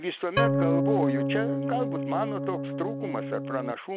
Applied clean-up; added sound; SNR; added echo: none; Organ; -4 dB; none.